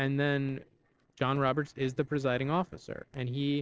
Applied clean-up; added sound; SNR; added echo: neural separator model SepFormer DNS4.